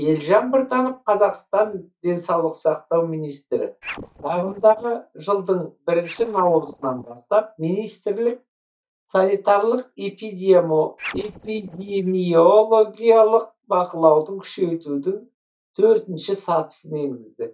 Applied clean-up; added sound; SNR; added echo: neural mask model DeepFilterNet 3.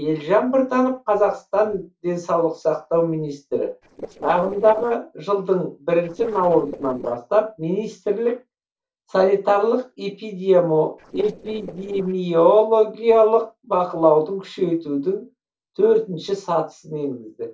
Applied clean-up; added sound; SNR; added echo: neural separator model SepFormer DNS4.